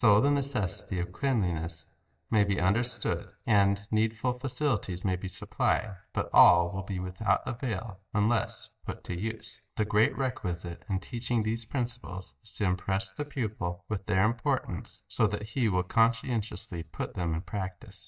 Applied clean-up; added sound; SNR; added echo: neural mask model DeepFilterNet 3.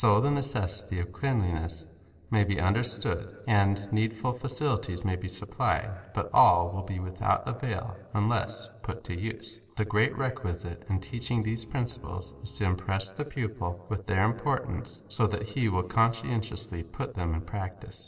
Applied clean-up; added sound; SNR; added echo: neural separator model SepFormer DNS4.